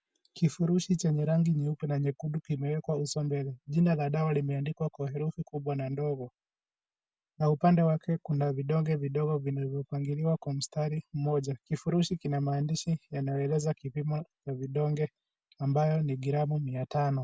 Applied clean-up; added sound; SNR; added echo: none; none; none; none.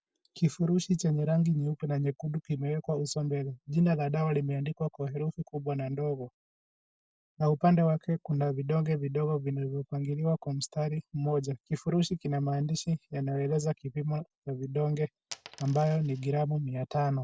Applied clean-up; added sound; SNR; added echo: neural separator model SepFormer DNS4.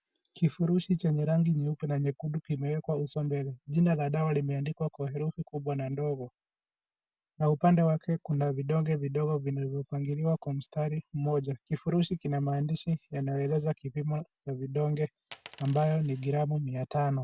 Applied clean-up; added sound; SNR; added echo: none; Coin (dropping); 18 dB; none.